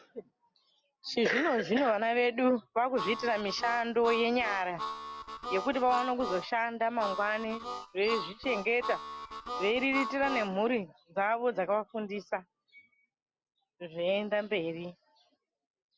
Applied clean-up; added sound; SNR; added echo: none; Harmonica; 7 dB; none.